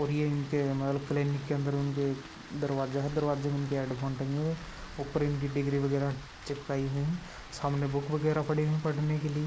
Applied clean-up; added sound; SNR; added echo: none; Rain; 16 dB; none.